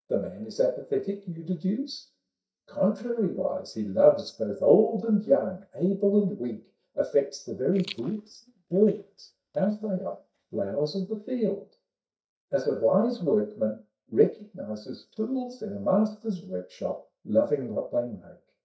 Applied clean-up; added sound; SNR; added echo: neural mask model DeepFilterNet 3.